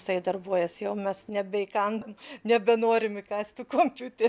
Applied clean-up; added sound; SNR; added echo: none; none; none; none.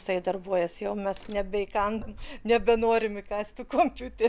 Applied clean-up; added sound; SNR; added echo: none; Crack; 15 dB; none.